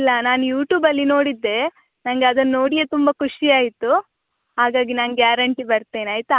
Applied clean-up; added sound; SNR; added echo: none; none; none; none.